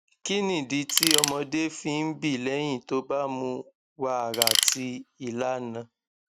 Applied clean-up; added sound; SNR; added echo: none; Tools; -4 dB; none.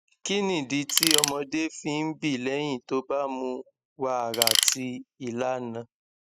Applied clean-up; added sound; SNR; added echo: classical method spectral subtraction.